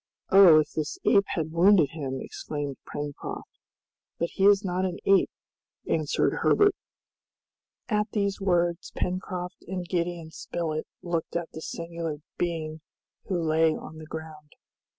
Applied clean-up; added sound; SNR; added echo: none; none; none; none.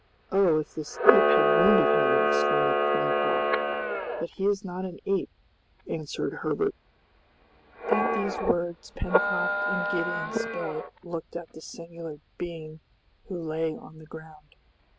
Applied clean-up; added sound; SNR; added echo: none; Camera; -3 dB; none.